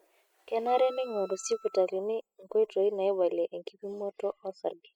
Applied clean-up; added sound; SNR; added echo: classical method spectral subtraction.